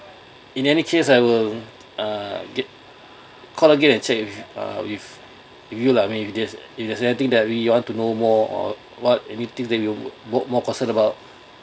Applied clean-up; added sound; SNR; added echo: none; none; none; none.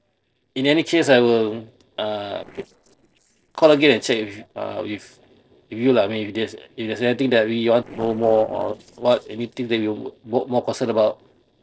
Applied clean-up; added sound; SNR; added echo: neural separator model SepFormer DNS4.